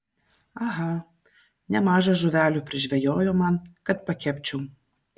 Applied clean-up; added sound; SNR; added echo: none; none; none; none.